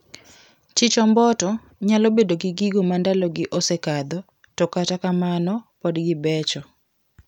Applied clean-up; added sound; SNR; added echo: none; none; none; none.